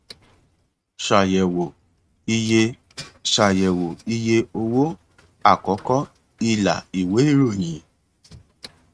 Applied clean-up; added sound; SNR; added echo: neural mask model RNNoise.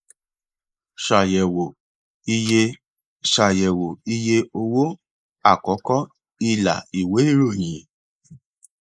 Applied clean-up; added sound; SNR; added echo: neural mask model Resemble Enhance denoiser.